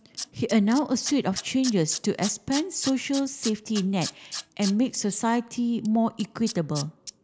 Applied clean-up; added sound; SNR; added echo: none; Tools; 13 dB; none.